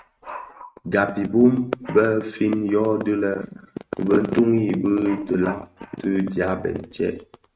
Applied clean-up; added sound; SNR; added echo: neural mask model RNNoise.